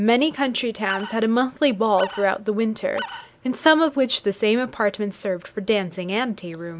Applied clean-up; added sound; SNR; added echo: none; Animal; 13 dB; none.